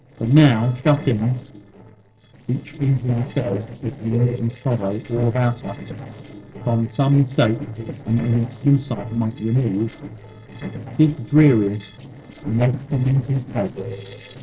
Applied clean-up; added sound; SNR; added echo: neural separator model SepFormer DNS4.